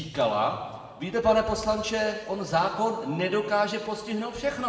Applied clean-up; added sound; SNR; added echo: none; none; none; reverberation time 1.7 s.